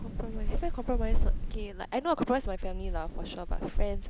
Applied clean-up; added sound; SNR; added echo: none; Thunder / Rain; -5 dB; none.